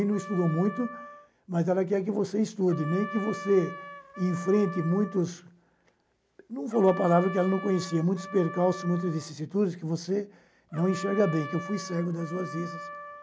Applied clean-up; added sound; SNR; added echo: none; Trumpet; 13 dB; none.